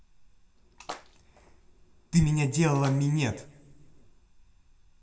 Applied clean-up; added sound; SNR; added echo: none; Splash, splatter; 19 dB; reverberation time 0.8 s.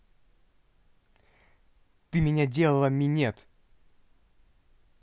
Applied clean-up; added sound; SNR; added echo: none; none; none; none.